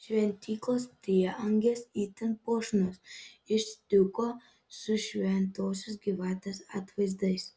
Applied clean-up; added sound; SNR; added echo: none; none; none; none.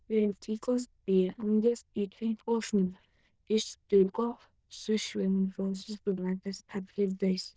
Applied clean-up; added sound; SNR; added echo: neural diffusion model UNIVERSE++.